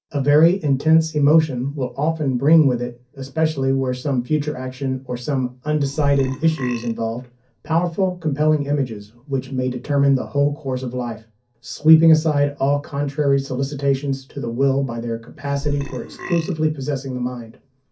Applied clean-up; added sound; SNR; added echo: none; Burping, eructation; 10 dB; reverberation time 0.3 s.